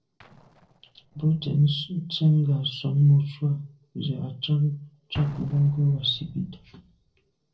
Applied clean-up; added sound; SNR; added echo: neural separator model SepFormer DNS4.